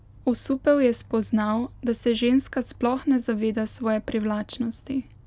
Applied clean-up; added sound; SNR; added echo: none; none; none; none.